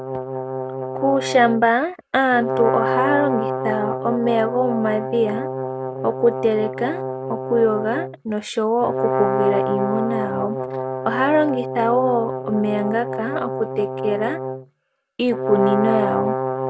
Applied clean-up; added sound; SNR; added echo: none; Brass instrument; 3 dB; none.